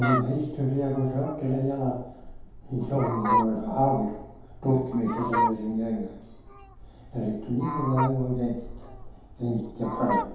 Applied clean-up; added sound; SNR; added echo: none; Fowl; 5 dB; reverberation time 0.8 s.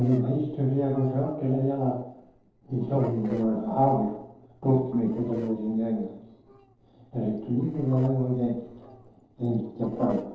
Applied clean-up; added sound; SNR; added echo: neural separator model SepFormer DNS4.